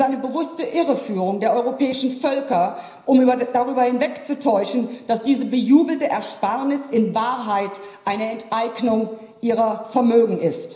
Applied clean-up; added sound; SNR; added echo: none; none; none; reverberation time 0.9 s.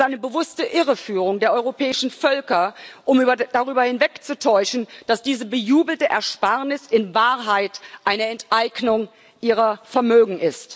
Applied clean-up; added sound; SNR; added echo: none; none; none; none.